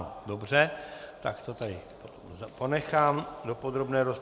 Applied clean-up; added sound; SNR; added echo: none; none; none; none.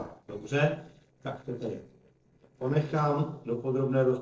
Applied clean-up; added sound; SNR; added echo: neural separator model SepFormer DNS4.